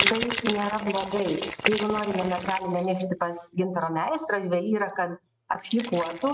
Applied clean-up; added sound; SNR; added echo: neural mask model RNNoise.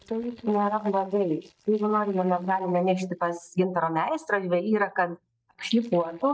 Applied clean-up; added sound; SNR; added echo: neural mask model DeepFilterNet 3.